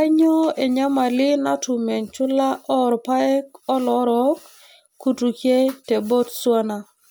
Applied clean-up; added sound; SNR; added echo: none; none; none; none.